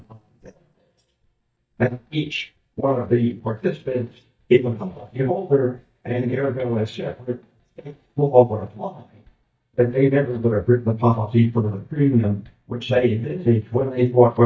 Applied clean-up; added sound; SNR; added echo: neural mask model DeepFilterNet 3.